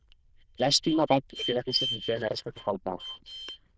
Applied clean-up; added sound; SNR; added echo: neural diffusion model UNIVERSE++.